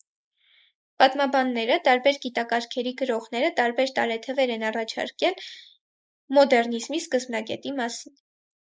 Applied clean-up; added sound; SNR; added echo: neural mask model Resemble Enhance denoiser.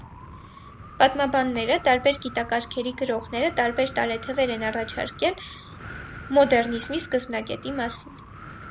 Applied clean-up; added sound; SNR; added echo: none; Wind; 15 dB; none.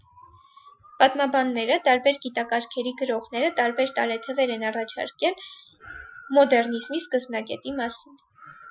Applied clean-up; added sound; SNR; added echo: classical method Wiener filter.